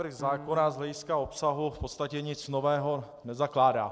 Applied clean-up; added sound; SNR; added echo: neural separator model SepFormer DNS4.